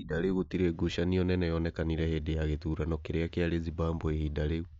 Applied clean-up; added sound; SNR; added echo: none; none; none; none.